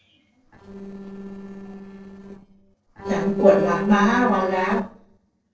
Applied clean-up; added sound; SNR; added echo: neural separator model SepFormer DNS4.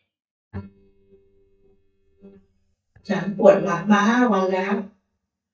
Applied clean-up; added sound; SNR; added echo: neural mask model DeepFilterNet 3.